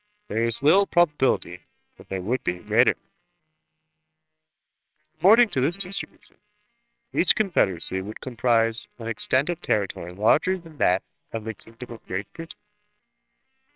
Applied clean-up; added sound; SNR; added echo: neural separator model SepFormer WHAMR!.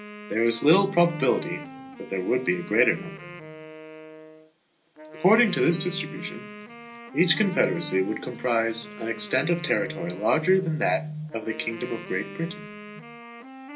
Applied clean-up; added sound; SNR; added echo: none; Wind instrument, woodwind instrument; 15 dB; reverberation time 0.2 s.